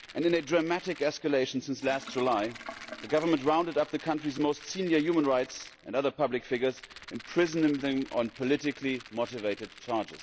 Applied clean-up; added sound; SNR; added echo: none; Rattle + Sink (filling or washing); 19 dB; none.